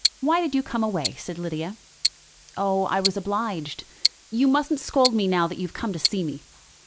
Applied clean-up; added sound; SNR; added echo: none; Tick-tock; 6 dB; none.